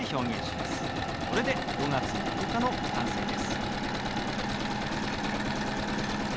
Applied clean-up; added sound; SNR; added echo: none; Engine / Mechanisms; -5 dB; none.